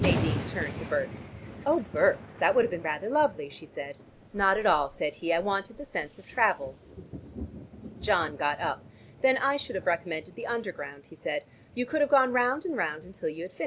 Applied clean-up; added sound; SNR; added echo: none; Thunder; 10 dB; none.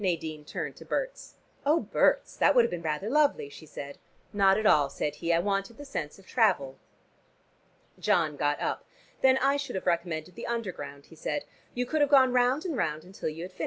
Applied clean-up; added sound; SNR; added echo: none; none; none; none.